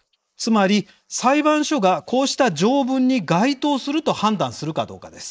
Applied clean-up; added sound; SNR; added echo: neural mask model Resemble Enhance denoiser.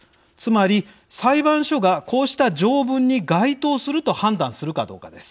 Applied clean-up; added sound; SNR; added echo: none; none; none; none.